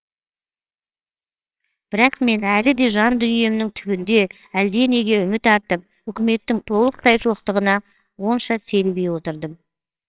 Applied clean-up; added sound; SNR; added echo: neural separator model SepFormer WHAMR!.